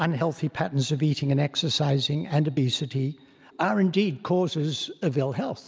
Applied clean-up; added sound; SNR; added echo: none; none; none; none.